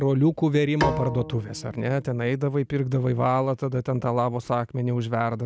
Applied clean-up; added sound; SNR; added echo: none; Bowed string instrument; 9 dB; none.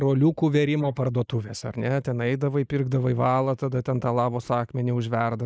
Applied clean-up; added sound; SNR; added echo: neural mask model Resemble Enhance denoiser.